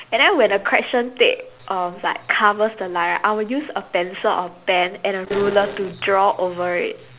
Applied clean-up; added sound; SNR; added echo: none; none; none; none.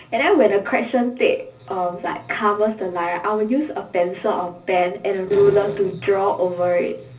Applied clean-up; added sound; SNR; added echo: none; none; none; reverberation time 0.4 s.